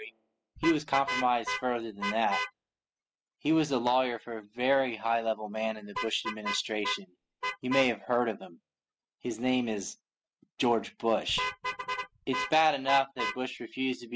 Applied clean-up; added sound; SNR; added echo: classical method spectral subtraction.